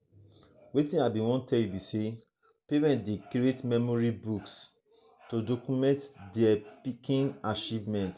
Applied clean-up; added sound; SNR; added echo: none; none; none; none.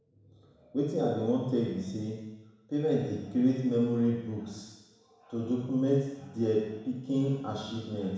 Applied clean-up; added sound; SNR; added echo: none; none; none; reverberation time 1.1 s.